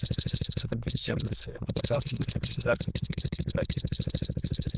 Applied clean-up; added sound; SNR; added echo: neural diffusion model UNIVERSE++.